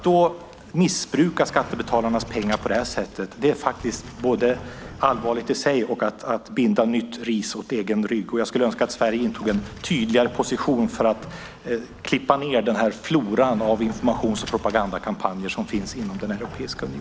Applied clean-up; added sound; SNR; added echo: none; Sliding door; 18 dB; none.